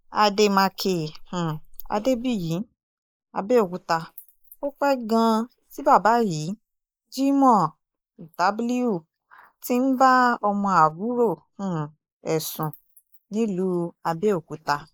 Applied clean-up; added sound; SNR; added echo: neural mask model Resemble Enhance denoiser.